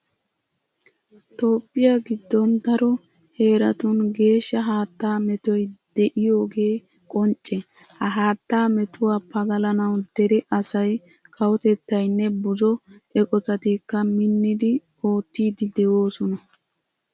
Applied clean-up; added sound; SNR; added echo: none; none; none; none.